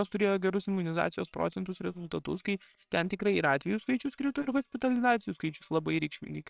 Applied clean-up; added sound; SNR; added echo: neural separator model SepFormer WHAMR!.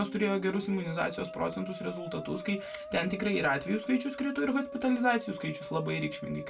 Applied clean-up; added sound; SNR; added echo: none; Musical instrument; 11 dB; reverberation time 0.2 s.